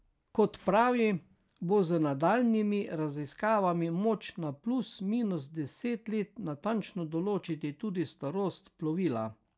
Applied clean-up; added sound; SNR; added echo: none; none; none; none.